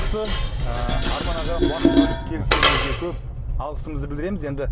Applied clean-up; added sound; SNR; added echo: none; Dishes, pots, and pans; 0 dB; none.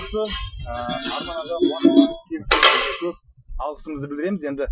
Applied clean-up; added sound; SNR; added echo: classical method Wiener filter.